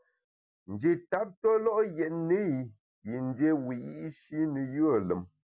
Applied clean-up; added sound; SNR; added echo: none; none; none; none.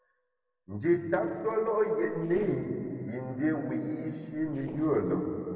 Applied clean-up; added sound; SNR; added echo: neural separator model SepFormer DNS4.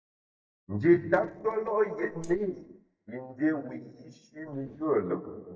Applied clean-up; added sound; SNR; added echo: neural mask model DeepFilterNet 3.